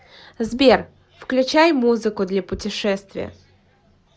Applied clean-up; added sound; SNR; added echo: none; none; none; none.